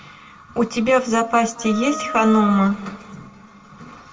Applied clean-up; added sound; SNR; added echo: none; Wind instrument, woodwind instrument; 10 dB; reverberation time 1.4 s.